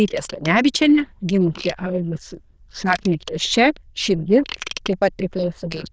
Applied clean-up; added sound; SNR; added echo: neural diffusion model UNIVERSE++.